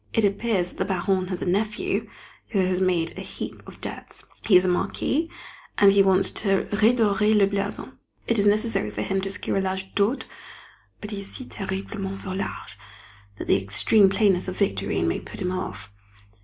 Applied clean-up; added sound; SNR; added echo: none; none; none; none.